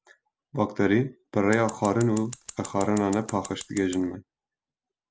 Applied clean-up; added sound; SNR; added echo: none; Scissors; 16 dB; none.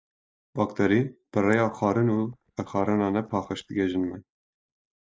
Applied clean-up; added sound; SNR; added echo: neural mask model DeepFilterNet 3.